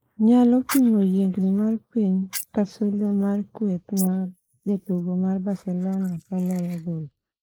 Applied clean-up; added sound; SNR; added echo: neural mask model Resemble Enhance denoiser.